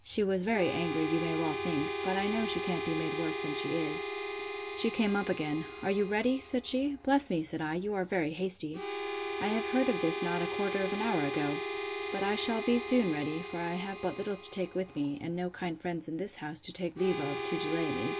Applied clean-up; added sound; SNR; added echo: none; Harmonica; 6 dB; none.